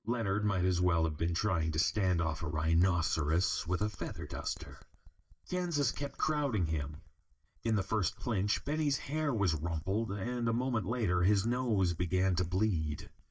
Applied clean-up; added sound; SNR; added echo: neural mask model DeepFilterNet 3.